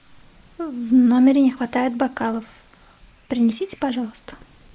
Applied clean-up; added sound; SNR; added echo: neural mask model Resemble Enhance denoiser.